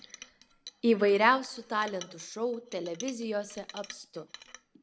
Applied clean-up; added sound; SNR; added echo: none; Chink, clink; 20 dB; none.